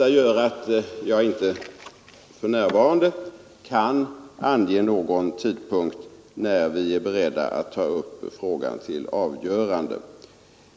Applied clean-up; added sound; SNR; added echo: none; none; none; none.